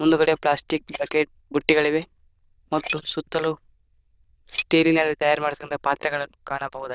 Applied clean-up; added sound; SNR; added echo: neural diffusion model UNIVERSE++.